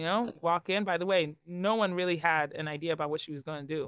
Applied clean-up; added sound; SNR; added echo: neural mask model DeepFilterNet 3.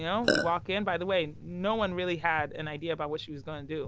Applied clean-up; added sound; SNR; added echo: none; Burping, eructation; -3 dB; none.